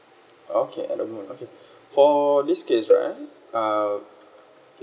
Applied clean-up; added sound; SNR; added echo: none; Cowbell; 3 dB; none.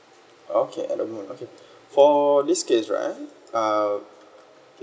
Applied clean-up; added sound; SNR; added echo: none; none; none; none.